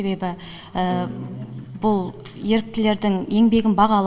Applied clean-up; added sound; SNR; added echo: none; Acoustic guitar; 16 dB; reverberation time 0.8 s.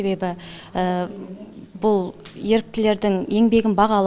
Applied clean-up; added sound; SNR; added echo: none; none; none; none.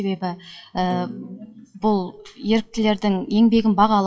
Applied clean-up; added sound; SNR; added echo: classical method WPE with log-MMSE.